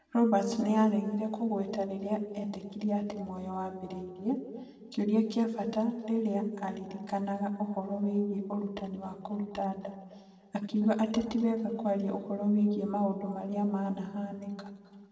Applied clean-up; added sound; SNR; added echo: none; none; none; reverberation time 1.5 s.